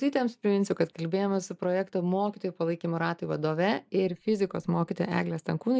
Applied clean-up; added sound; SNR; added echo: neural mask model Resemble Enhance denoiser.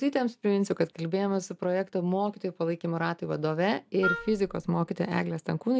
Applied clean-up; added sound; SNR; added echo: none; Wind instrument, woodwind instrument; 6 dB; none.